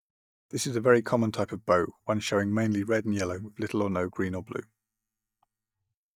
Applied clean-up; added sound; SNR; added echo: neural mask model DeepFilterNet 3.